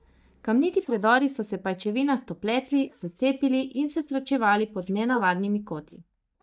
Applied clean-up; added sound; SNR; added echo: neural mask model DeepFilterNet 3.